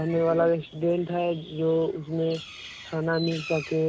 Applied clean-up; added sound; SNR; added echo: none; Bird; 18 dB; none.